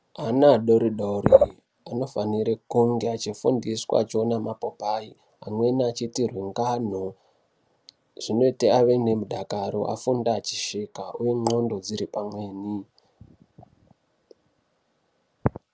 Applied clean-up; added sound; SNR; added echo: none; none; none; none.